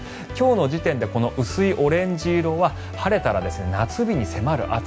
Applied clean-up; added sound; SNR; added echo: none; none; none; none.